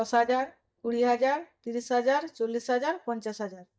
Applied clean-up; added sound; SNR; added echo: neural mask model DeepFilterNet 3.